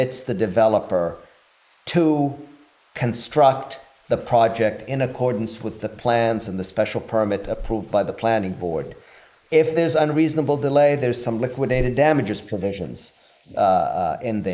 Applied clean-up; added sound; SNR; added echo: neural mask model Resemble Enhance denoiser.